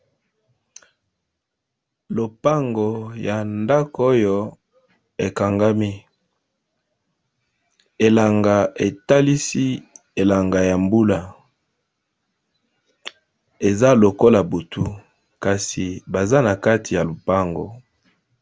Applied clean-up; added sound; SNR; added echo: none; none; none; none.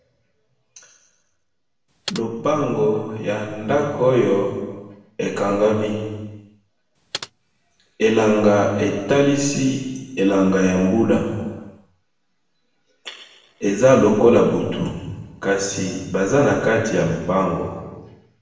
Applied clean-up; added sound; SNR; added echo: none; Computer keyboard; 16 dB; reverberation time 1.2 s.